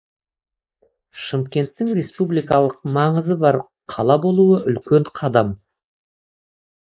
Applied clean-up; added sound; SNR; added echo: neural mask model Resemble Enhance denoiser.